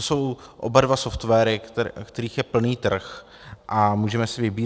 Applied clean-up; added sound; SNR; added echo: none; none; none; none.